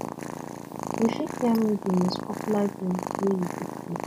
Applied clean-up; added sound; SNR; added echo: none; Purr; 6 dB; none.